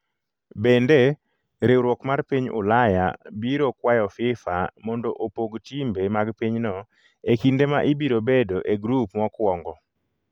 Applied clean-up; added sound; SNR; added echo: none; none; none; none.